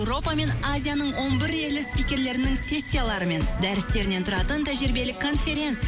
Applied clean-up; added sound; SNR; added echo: none; none; none; none.